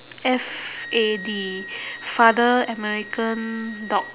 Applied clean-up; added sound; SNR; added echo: none; Wind instrument, woodwind instrument; 15 dB; none.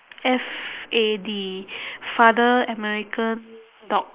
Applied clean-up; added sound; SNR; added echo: neural mask model Resemble Enhance denoiser.